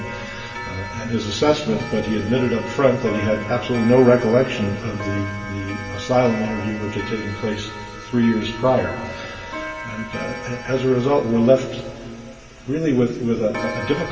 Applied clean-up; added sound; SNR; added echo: none; Clock; 13 dB; reverberation time 2.7 s.